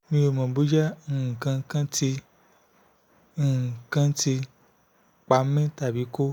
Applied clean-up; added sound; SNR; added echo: none; none; none; none.